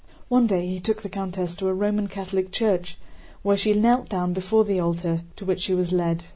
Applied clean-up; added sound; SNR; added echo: none; none; none; none.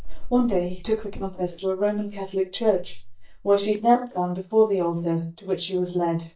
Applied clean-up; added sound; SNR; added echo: neural mask model DeepFilterNet 3.